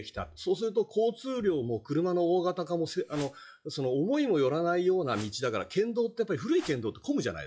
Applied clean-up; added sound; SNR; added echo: classical method log-MMSE.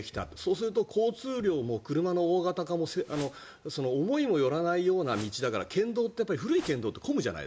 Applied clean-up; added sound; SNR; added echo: none; Whoosh, swoosh, swish; 17 dB; none.